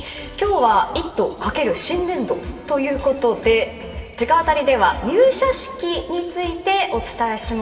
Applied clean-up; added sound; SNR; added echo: none; none; none; reverberation time 2.5 s.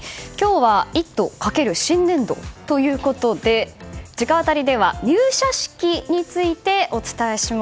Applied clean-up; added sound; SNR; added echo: none; none; none; none.